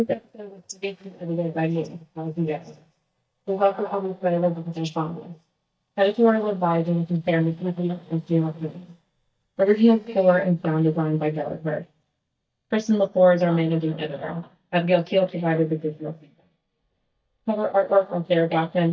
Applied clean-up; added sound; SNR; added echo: neural mask model DeepFilterNet 3.